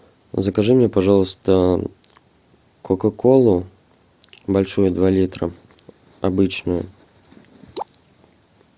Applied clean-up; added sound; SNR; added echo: none; none; none; none.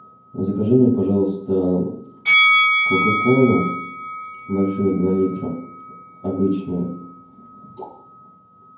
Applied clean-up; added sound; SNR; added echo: none; Bell; 3 dB; reverberation time 0.9 s.